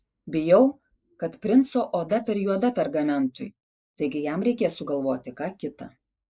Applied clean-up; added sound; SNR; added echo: neural mask model Resemble Enhance denoiser.